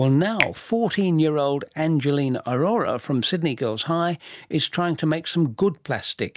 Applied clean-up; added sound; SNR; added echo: none; Finger snapping; 11 dB; none.